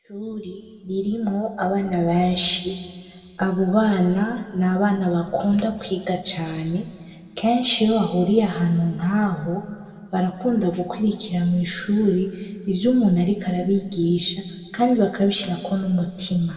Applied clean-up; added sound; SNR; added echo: none; none; none; reverberation time 1.7 s.